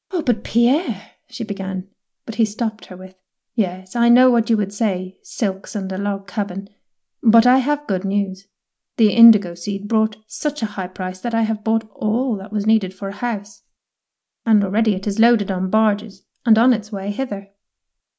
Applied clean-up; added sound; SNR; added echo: none; none; none; none.